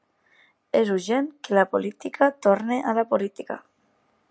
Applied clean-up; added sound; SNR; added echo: none; none; none; none.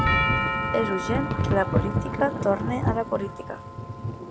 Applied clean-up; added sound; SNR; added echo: none; Thunder / Rain + Doorbell; -3 dB; none.